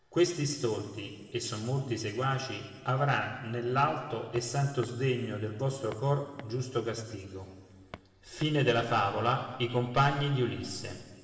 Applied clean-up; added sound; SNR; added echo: none; Walk, footsteps; 18 dB; reverberation time 2.2 s.